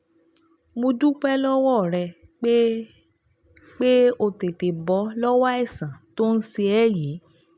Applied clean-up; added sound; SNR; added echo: none; none; none; none.